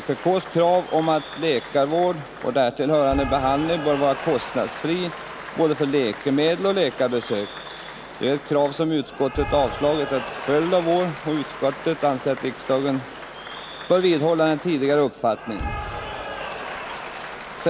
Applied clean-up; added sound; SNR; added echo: none; Applause / Cheering; 11 dB; none.